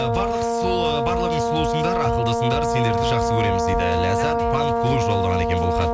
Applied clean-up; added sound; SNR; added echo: none; Brass instrument; -3 dB; none.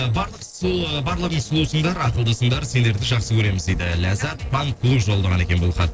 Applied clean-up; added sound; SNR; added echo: neural separator model SepFormer DNS4.